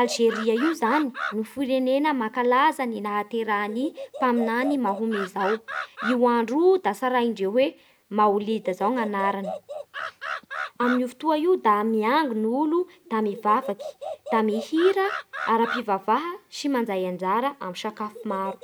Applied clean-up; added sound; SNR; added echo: none; Animal; 13 dB; none.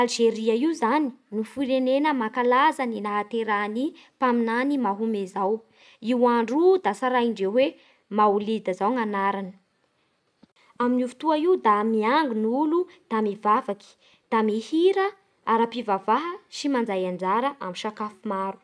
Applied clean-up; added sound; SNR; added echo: none; none; none; none.